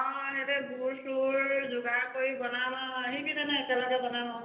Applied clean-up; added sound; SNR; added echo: none; none; none; reverberation time 1.4 s.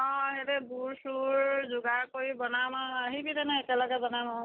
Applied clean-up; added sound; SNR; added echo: none; none; none; none.